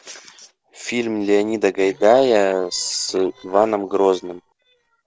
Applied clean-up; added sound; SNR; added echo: neural separator model SepFormer DNS4.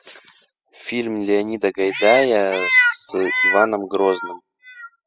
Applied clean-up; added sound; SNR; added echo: classical method spectral subtraction.